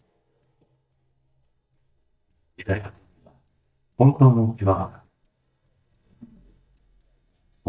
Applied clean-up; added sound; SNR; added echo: neural mask model DeepFilterNet 3.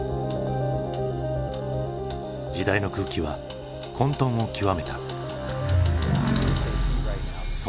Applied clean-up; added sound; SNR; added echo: none; none; none; none.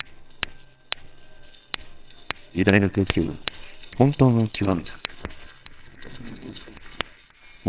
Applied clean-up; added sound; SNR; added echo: neural separator model SepFormer WHAMR!.